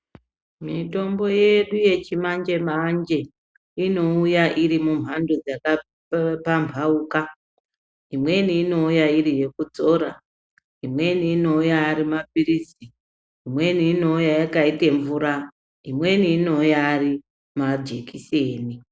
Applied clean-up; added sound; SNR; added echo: none; none; none; none.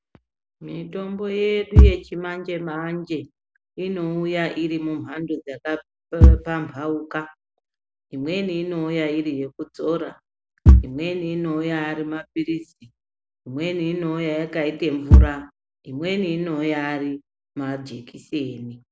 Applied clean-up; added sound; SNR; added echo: none; Bass drum / Thump, thud; -4 dB; none.